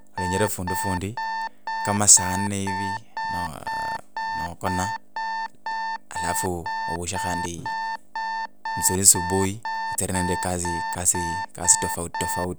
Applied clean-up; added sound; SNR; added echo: none; Alarm; 4 dB; none.